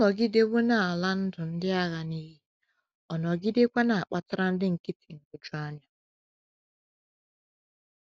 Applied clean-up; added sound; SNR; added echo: none; none; none; none.